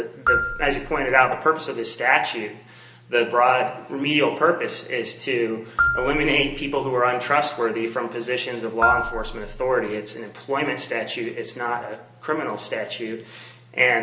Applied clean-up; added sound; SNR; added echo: none; Marimba, xylophone; 5 dB; reverberation time 0.9 s.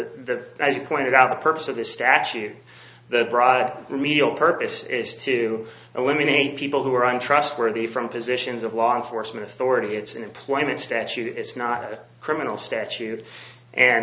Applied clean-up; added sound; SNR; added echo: none; none; none; none.